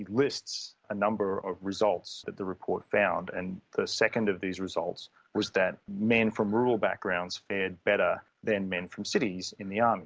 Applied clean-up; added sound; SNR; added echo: none; none; none; none.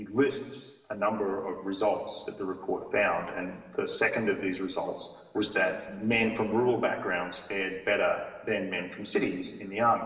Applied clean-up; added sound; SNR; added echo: none; none; none; reverberation time 1.1 s.